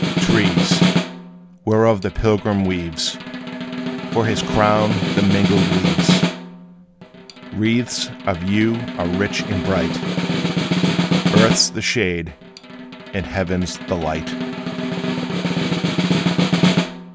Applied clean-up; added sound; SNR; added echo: none; Snare drum; -1 dB; none.